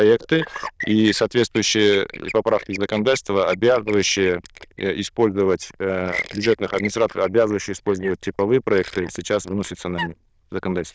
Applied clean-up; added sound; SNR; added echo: neural diffusion model UNIVERSE++.